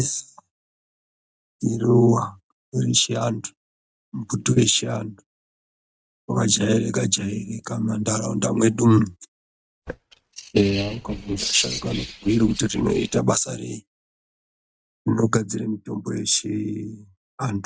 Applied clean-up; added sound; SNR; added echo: neural mask model RNNoise.